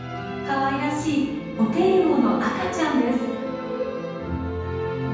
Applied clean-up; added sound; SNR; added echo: none; none; none; reverberation time 1.1 s.